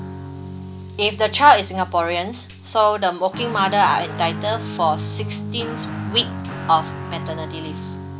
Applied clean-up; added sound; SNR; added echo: none; Tambourine + Guitar; 9 dB; none.